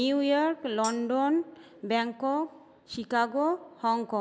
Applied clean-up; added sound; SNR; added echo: none; Tambourine; 17 dB; none.